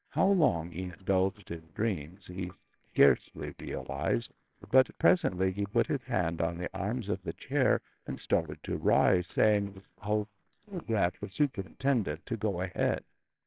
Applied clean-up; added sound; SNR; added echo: neural separator model SepFormer WHAMR!.